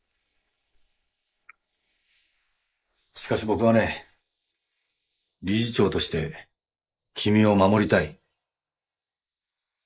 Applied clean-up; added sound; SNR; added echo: neural mask model Resemble Enhance denoiser.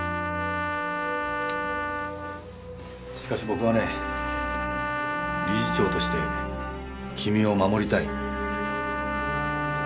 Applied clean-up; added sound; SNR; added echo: none; Trumpet; 2 dB; none.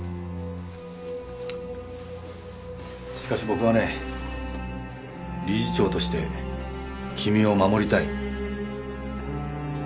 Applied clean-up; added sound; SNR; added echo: none; none; none; none.